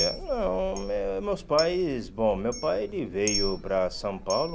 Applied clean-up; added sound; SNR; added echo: none; Chink, clink; 8 dB; none.